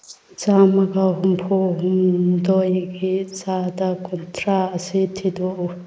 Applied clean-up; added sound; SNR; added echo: neural mask model Resemble Enhance denoiser.